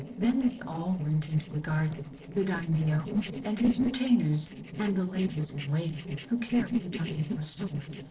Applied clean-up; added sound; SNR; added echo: neural separator model SepFormer DNS4.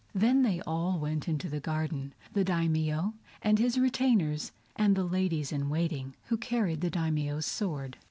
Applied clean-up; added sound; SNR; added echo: none; none; none; none.